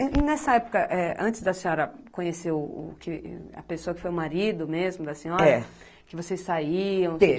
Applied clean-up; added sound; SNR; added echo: none; none; none; none.